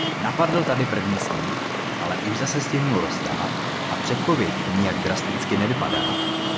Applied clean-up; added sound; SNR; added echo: none; Traffic noise, roadway noise; 0 dB; none.